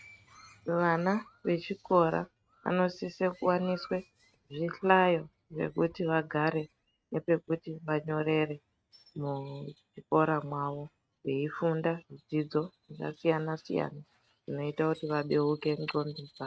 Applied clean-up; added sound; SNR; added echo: neural mask model RNNoise.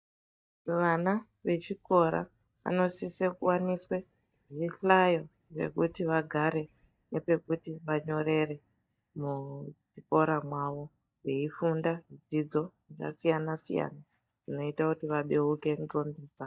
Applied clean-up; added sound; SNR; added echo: neural mask model DeepFilterNet 3.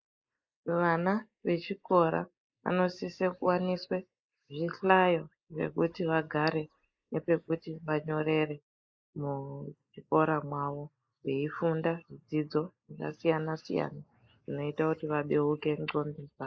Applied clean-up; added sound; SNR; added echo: neural mask model Resemble Enhance denoiser.